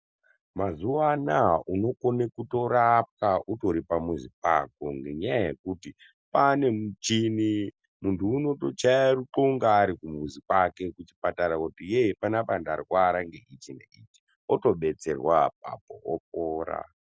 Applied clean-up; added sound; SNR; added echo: none; none; none; none.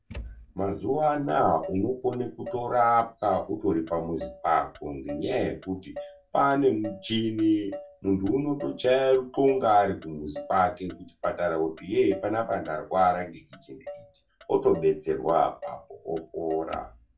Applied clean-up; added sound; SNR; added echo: none; Motor vehicle (road); 17 dB; reverberation time 0.2 s.